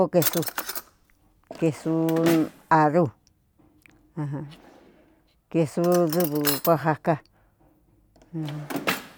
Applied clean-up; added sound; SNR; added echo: none; Drawer open or close; 9 dB; none.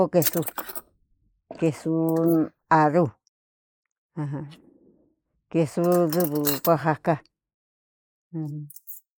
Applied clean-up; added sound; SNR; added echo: neural mask model Resemble Enhance denoiser.